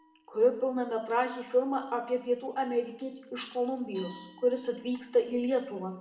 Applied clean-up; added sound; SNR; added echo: none; Glass; 13 dB; reverberation time 0.8 s.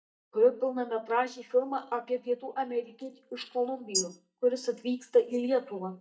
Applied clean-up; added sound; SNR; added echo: neural mask model DeepFilterNet 3.